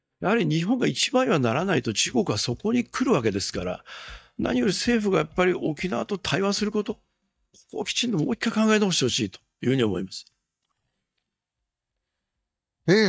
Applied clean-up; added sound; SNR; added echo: neural mask model DeepFilterNet 3.